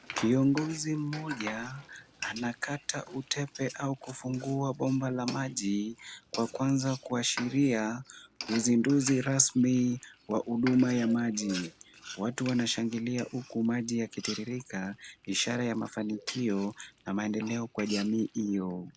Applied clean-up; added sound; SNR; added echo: none; Frying (food); 16 dB; none.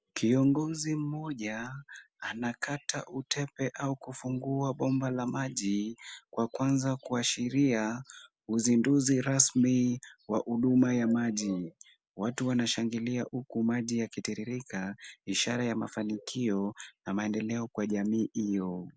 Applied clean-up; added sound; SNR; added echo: none; none; none; none.